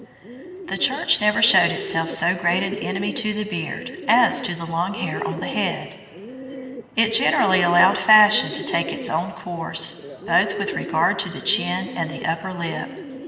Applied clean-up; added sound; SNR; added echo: none; Bird; 13 dB; reverberation time 2.2 s.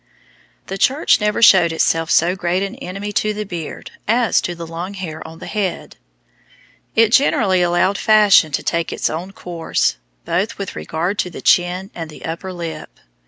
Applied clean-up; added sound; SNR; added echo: none; none; none; none.